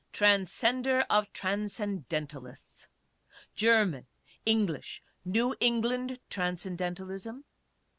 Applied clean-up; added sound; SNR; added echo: none; none; none; none.